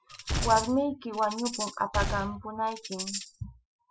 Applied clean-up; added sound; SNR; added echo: classical method spectral subtraction.